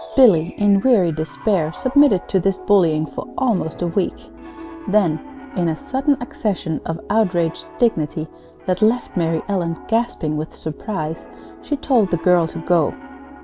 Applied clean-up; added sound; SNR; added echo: none; Piano; 17 dB; none.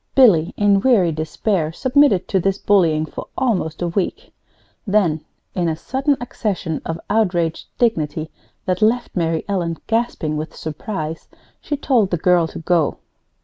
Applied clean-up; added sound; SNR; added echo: none; none; none; none.